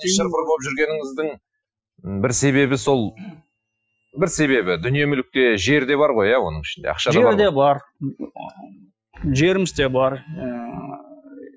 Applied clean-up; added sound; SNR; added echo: classical method Wiener filter.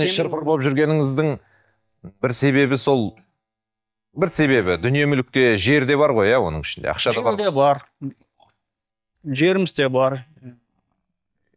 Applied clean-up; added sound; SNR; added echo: neural mask model DeepFilterNet 3.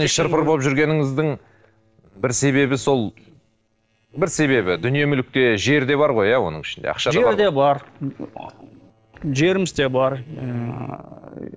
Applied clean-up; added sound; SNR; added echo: neural separator model SepFormer DNS4.